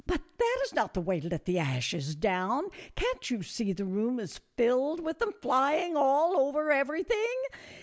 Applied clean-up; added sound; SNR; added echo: none; none; none; none.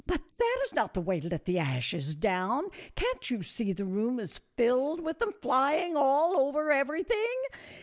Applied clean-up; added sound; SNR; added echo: neural mask model Resemble Enhance denoiser.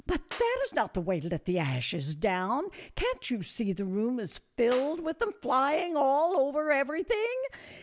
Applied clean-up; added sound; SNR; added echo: none; Clapping; 20 dB; none.